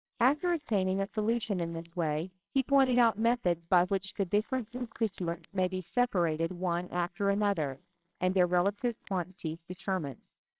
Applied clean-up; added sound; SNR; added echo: neural separator model SepFormer WHAMR!.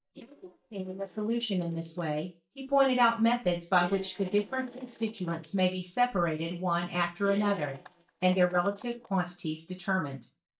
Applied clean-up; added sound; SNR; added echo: neural mask model DeepFilterNet 3.